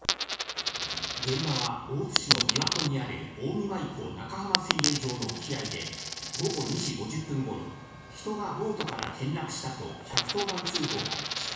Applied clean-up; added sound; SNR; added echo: none; Coin (dropping); 0 dB; reverberation time 1.1 s.